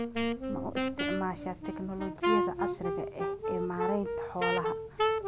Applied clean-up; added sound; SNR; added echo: none; Wind instrument, woodwind instrument; -4 dB; none.